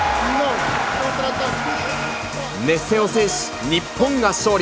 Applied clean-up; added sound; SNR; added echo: none; none; none; none.